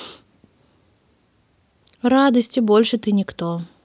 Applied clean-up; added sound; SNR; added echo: none; none; none; none.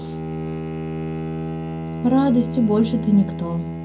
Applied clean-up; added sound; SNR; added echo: none; Bowed string instrument; 5 dB; reverberation time 0.3 s.